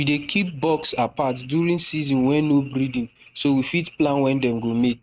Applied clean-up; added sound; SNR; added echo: neural mask model RNNoise.